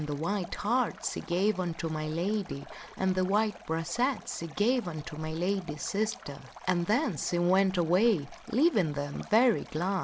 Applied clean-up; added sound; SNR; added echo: none; Stream; 20 dB; none.